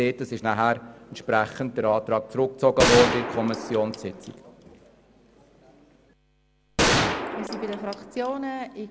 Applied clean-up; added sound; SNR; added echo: none; Gunshot, gunfire; 0 dB; none.